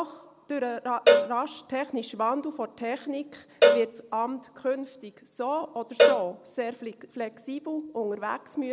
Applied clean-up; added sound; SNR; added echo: none; Cowbell; -4 dB; none.